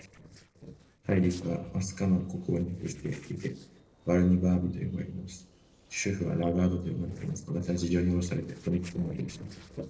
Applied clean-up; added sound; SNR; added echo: neural separator model SepFormer DNS4.